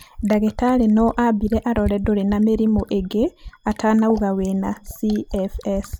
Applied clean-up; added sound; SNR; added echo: none; Fill (with liquid); 13 dB; none.